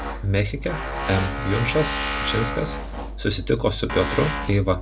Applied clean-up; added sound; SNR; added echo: none; Tools; 4 dB; none.